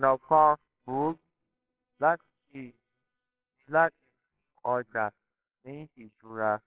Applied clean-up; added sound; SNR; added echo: neural separator model SepFormer WHAMR!.